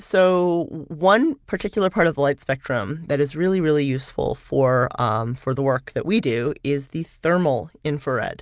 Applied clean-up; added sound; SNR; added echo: none; none; none; none.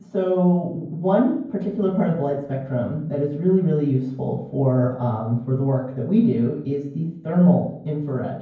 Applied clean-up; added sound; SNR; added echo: none; none; none; reverberation time 0.9 s.